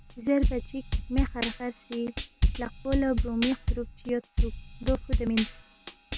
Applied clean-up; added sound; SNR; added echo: none; Drum / Drum kit; -1 dB; none.